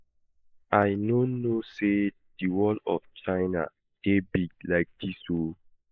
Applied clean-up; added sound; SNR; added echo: neural mask model Resemble Enhance denoiser.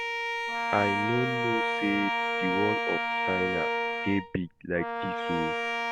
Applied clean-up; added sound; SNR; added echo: none; Bowed string instrument + Brass instrument; -2 dB; none.